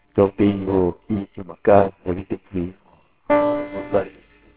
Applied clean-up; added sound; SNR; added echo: neural separator model SepFormer WHAMR!.